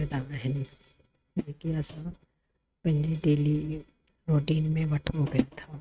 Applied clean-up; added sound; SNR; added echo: neural mask model RNNoise.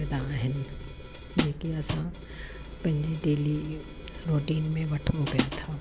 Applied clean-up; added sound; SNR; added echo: none; Hi-hat; 9 dB; none.